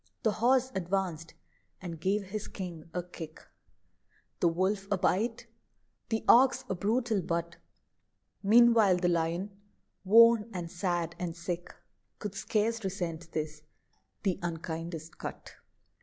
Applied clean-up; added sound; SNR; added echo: none; none; none; none.